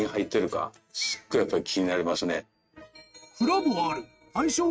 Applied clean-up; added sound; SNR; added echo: neural mask model RNNoise.